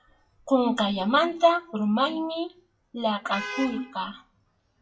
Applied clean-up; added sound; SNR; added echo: classical method WPE with log-MMSE.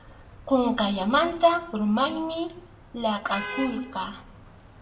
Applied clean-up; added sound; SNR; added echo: none; Traffic noise, roadway noise / Vehicle horn, car horn, honking; 16 dB; reverberation time 0.6 s.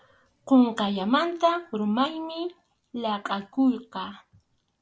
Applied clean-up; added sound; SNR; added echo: none; none; none; none.